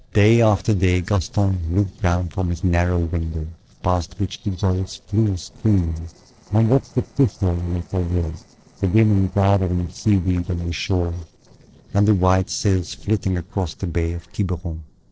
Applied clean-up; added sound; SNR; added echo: neural separator model SepFormer DNS4.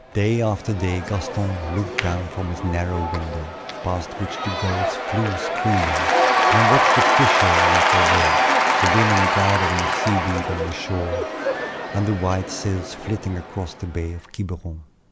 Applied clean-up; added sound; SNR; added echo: none; Applause / Crowd / Cheering; -3 dB; none.